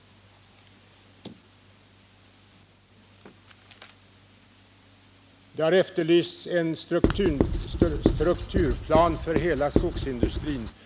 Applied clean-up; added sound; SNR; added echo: none; Writing; -2 dB; none.